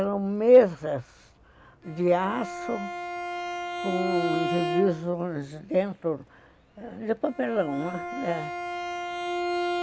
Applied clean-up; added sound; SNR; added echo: none; Bowed string instrument; 6 dB; none.